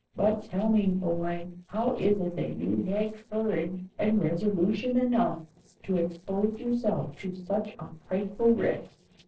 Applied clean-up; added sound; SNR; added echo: neural separator model SepFormer DNS4.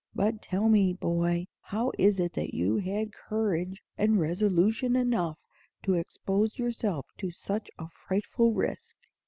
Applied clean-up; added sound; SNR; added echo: none; none; none; none.